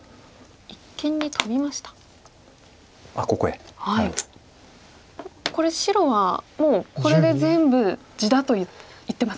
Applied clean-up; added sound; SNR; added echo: none; none; none; none.